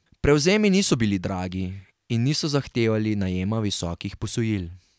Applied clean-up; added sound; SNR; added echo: none; none; none; none.